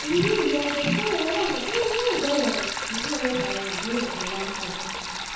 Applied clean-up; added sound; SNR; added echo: none; Sink (filling or washing); 3 dB; reverberation time 0.9 s.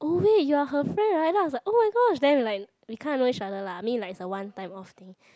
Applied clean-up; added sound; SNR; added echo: none; none; none; none.